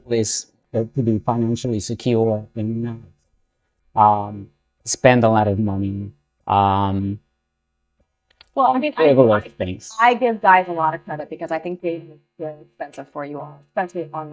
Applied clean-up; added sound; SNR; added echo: neural mask model DeepFilterNet 3.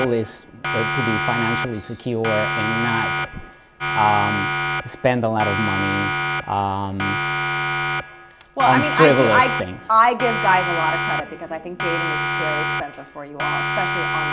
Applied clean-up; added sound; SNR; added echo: none; Siren; 2 dB; none.